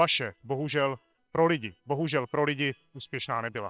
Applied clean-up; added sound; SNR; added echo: neural separator model SepFormer WHAM!.